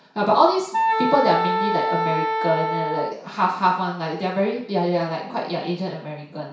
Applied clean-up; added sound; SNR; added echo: none; Wind instrument, woodwind instrument; 1 dB; reverberation time 0.6 s.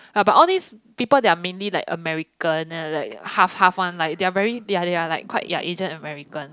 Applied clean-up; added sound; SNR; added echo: none; none; none; none.